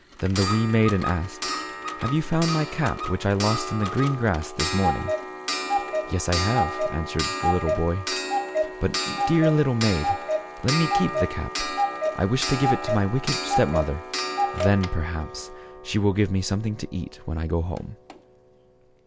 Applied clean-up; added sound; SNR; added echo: none; Clock; 3 dB; none.